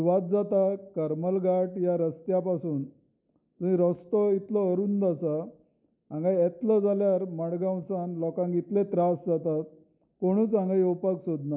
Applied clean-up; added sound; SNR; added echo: none; none; none; none.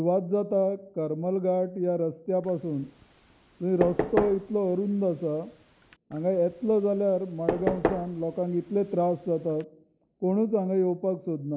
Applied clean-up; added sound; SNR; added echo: none; Knock / Wood; 7 dB; none.